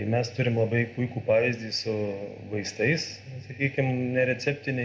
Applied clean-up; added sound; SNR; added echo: none; none; none; none.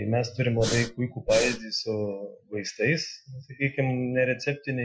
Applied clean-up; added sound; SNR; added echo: classical method Wiener filter.